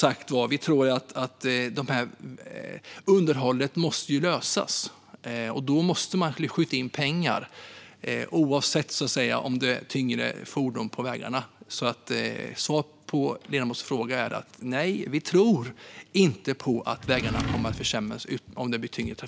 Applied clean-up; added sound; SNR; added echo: none; Drawer open or close; 5 dB; none.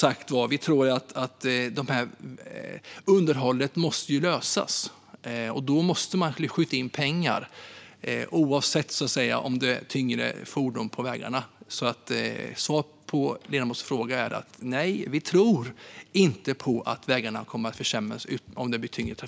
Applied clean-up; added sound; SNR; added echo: none; none; none; none.